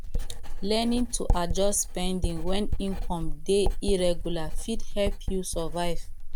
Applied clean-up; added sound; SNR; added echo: none; Writing; -2 dB; none.